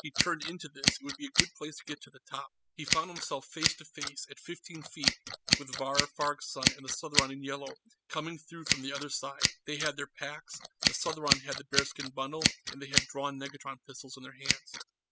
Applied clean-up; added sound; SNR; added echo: classical method spectral subtraction.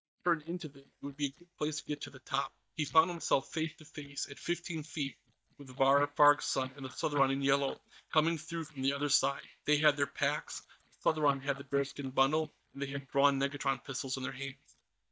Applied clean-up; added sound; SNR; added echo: neural mask model DeepFilterNet 3.